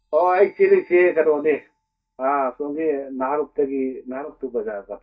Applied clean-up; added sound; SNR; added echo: neural mask model DeepFilterNet 3.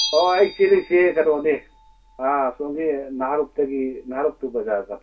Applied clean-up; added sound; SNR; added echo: none; Bell; 15 dB; reverberation time 0.2 s.